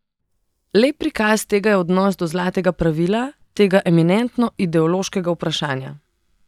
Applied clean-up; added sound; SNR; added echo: neural mask model DeepFilterNet 3.